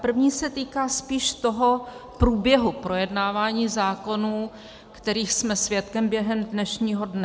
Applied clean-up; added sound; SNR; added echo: none; none; none; none.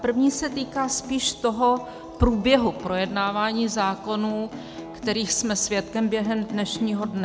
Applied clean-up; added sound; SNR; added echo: none; Acoustic guitar; 16 dB; none.